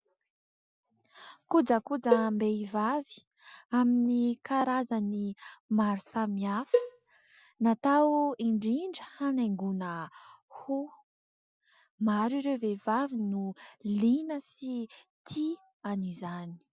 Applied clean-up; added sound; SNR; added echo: none; Cowbell; 2 dB; none.